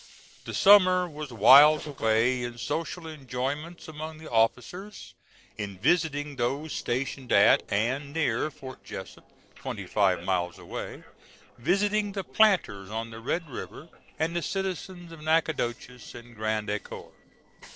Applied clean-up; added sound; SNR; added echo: neural separator model SepFormer DNS4.